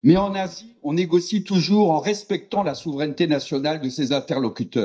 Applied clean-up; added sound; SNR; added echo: neural mask model DeepFilterNet 3.